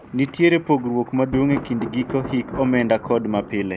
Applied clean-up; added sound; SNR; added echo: none; Thunder; 13 dB; none.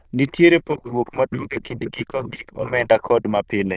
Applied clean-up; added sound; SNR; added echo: neural diffusion model UNIVERSE++.